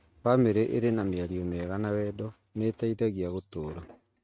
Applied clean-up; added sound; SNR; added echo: neural mask model RNNoise.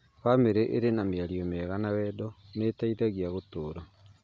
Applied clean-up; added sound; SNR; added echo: none; none; none; none.